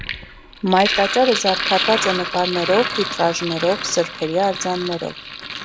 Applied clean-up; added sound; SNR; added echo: none; Sink (filling or washing); 5 dB; none.